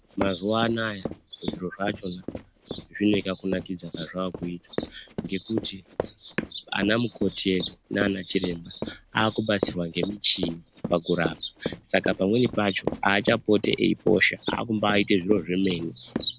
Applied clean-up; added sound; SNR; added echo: none; Run; 9 dB; none.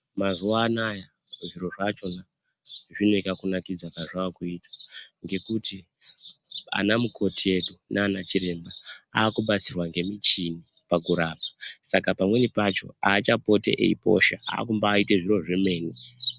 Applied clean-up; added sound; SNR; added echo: none; none; none; none.